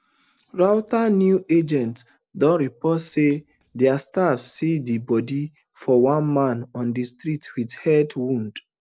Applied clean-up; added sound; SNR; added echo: neural separator model SepFormer DNS4.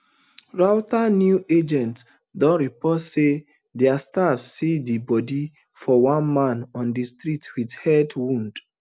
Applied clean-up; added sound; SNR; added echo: none; none; none; none.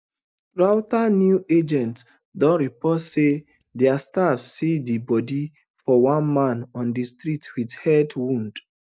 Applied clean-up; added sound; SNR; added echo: neural mask model DeepFilterNet 3.